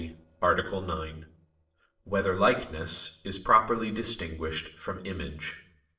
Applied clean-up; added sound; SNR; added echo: neural separator model SepFormer DNS4.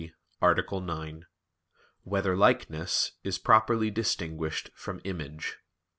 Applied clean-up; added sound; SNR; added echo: none; none; none; none.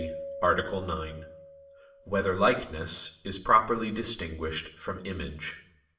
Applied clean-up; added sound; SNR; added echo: none; Keyboard (musical); 16 dB; reverberation time 0.6 s.